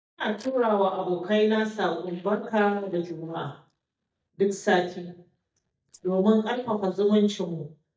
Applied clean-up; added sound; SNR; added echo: neural mask model DeepFilterNet 3.